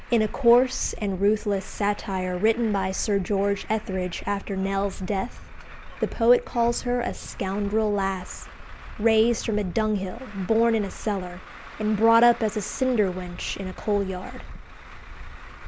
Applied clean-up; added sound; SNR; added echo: none; Truck; 13 dB; none.